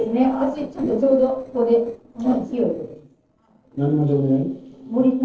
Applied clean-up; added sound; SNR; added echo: neural separator model SepFormer DNS4.